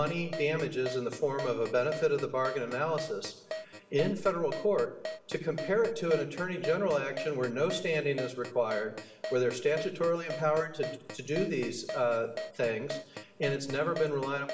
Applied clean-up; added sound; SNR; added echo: none; Keyboard (musical); 11 dB; reverberation time 0.9 s.